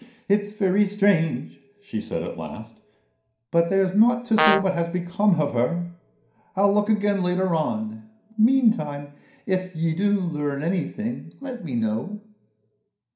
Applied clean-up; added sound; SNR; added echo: none; Brass instrument; -2 dB; reverberation time 0.5 s.